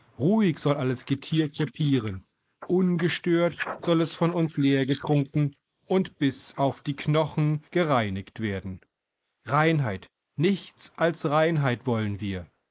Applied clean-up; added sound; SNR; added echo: neural mask model Resemble Enhance denoiser.